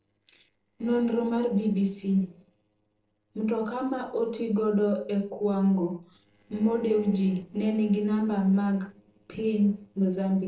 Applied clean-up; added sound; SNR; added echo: neural separator model SepFormer DNS4.